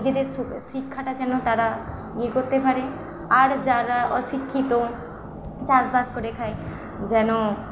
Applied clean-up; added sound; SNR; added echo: none; none; none; none.